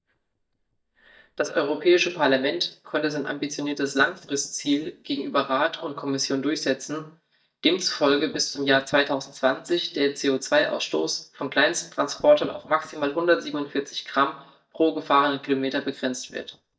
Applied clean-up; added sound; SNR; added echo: neural mask model DeepFilterNet 3.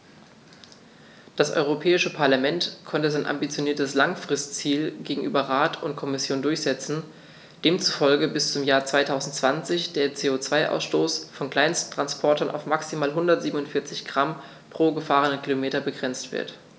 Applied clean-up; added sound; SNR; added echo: none; none; none; none.